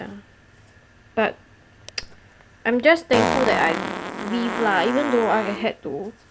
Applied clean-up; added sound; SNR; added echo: none; Fart; 6 dB; none.